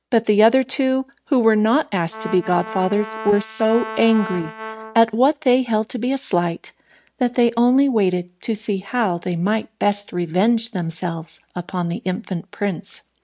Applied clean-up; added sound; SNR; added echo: neural mask model RNNoise.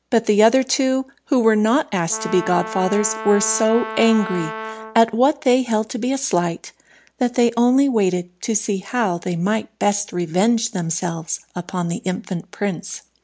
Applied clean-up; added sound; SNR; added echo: none; Brass instrument; 10 dB; none.